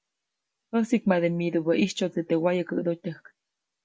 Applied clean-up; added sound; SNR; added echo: none; none; none; none.